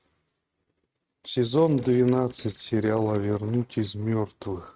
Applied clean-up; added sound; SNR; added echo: neural mask model RNNoise.